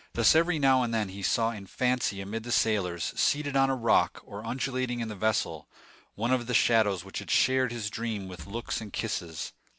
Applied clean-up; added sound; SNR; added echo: none; Wood; 18 dB; none.